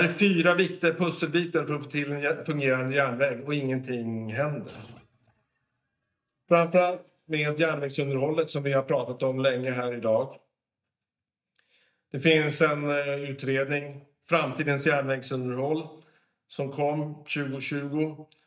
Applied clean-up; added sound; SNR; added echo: neural mask model DeepFilterNet 3.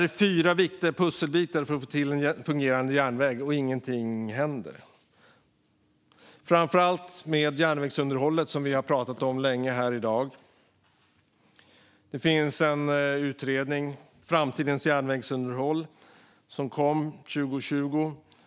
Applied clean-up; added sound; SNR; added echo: none; none; none; none.